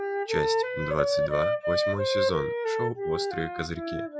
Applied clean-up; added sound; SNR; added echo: classical method Wiener filter.